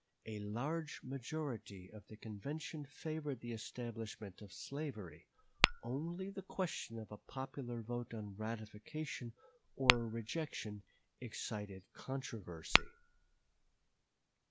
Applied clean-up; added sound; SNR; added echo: none; Tap / Glass; -3 dB; none.